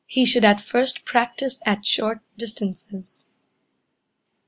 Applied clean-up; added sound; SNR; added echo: none; none; none; none.